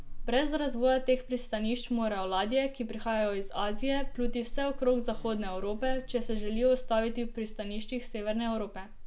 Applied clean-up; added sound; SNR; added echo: none; Buzz; 4 dB; none.